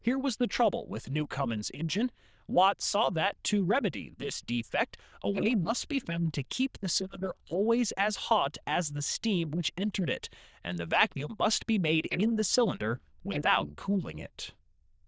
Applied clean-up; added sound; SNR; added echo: neural diffusion model UNIVERSE++.